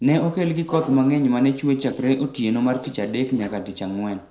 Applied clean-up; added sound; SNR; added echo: neural separator model SepFormer DNS4.